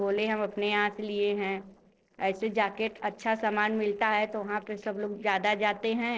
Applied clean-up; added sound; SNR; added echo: neural separator model SepFormer DNS4.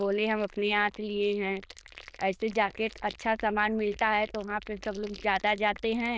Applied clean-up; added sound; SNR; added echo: neural diffusion model UNIVERSE++.